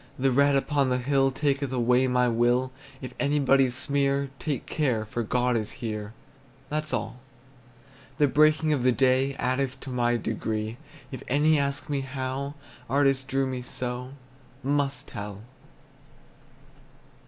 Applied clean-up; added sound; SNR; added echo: none; none; none; none.